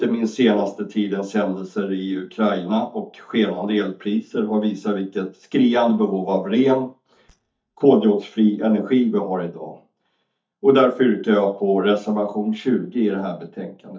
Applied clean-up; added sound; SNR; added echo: neural mask model DeepFilterNet 3.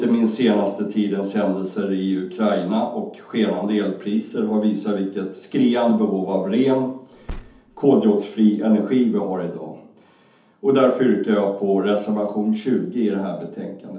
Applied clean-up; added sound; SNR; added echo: none; Car; 17 dB; reverberation time 0.6 s.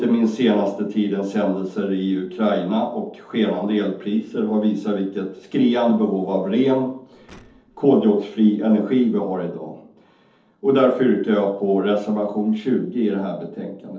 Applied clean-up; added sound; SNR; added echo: neural separator model SepFormer DNS4.